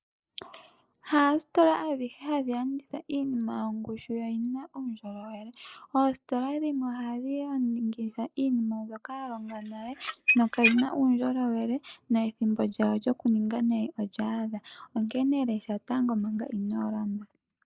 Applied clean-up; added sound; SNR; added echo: neural mask model Resemble Enhance denoiser.